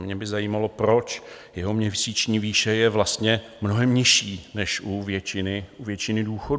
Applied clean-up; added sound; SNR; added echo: none; none; none; none.